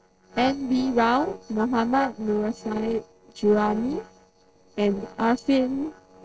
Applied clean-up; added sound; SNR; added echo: neural separator model SepFormer DNS4.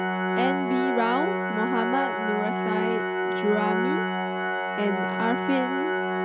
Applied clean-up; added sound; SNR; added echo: none; Organ; -2 dB; none.